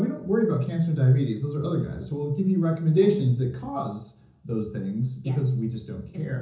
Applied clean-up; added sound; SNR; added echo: none; none; none; reverberation time 0.6 s.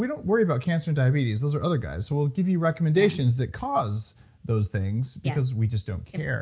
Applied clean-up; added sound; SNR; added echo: none; none; none; none.